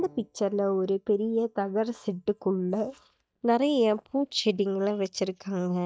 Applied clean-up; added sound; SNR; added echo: neural mask model DeepFilterNet 3.